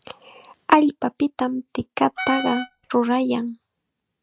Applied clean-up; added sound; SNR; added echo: neural mask model RNNoise.